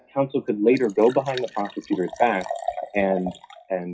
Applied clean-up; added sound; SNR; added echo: classical method WPE with log-MMSE.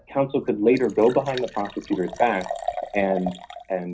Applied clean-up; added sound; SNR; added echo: none; Liquid; 11 dB; reverberation time 0.4 s.